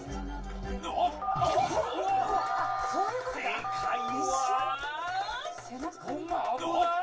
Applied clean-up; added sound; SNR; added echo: none; Telephone; 3 dB; reverberation time 0.2 s.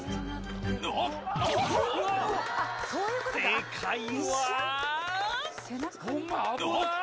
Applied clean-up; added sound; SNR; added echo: none; none; none; none.